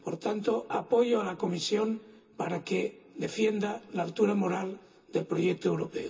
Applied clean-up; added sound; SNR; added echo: none; none; none; reverberation time 0.2 s.